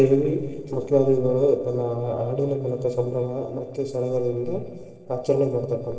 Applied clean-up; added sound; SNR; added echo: neural separator model SepFormer DNS4.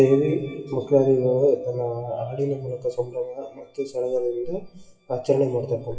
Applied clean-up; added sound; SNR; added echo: classical method WPE with log-MMSE.